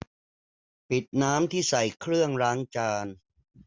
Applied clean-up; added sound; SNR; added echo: none; none; none; none.